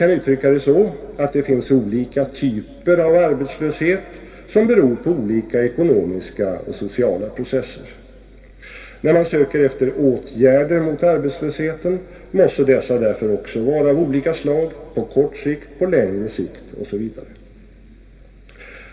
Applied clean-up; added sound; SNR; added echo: none; none; none; reverberation time 2.3 s.